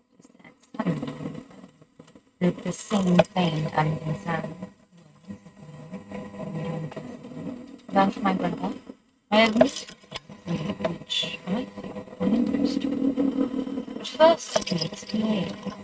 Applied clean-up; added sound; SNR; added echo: neural mask model RNNoise.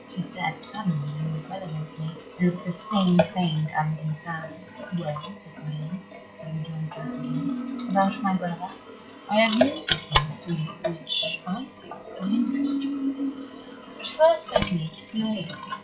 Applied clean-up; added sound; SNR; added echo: classical method log-MMSE.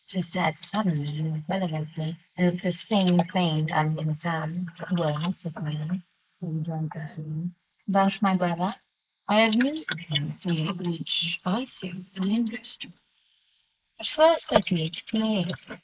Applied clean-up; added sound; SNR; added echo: neural mask model Resemble Enhance denoiser.